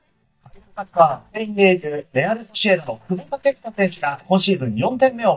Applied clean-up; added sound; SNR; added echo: neural mask model DeepFilterNet 3.